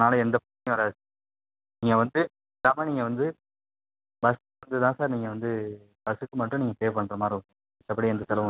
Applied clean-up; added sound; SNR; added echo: none; none; none; none.